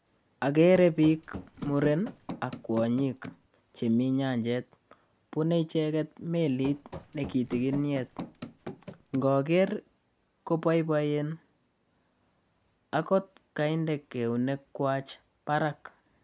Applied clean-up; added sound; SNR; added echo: none; Run; 13 dB; none.